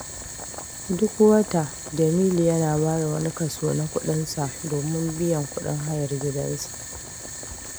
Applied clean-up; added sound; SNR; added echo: none; Boiling; 12 dB; none.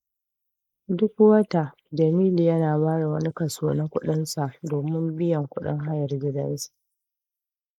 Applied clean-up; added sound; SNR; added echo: neural mask model Resemble Enhance denoiser.